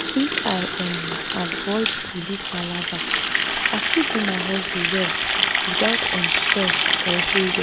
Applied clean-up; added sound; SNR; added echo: none; Water tap, faucet; -4 dB; none.